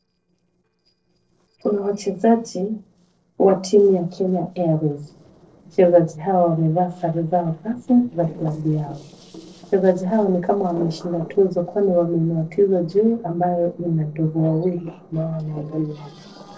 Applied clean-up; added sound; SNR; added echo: neural separator model SepFormer DNS4.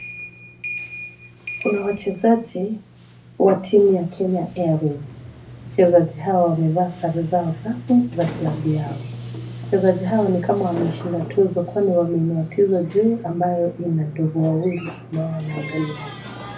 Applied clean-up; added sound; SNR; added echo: none; Sliding door; 14 dB; reverberation time 0.4 s.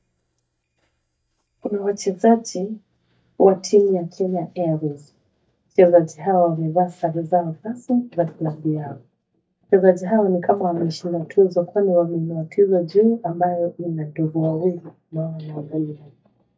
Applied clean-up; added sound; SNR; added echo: neural mask model DeepFilterNet 3.